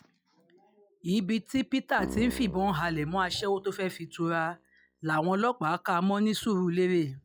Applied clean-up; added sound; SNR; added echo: classical method log-MMSE.